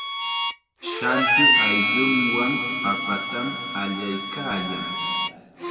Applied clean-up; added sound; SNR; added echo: none; Harmonica; -4 dB; reverberation time 2.5 s.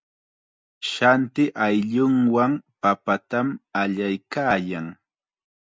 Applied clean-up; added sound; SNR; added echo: none; none; none; none.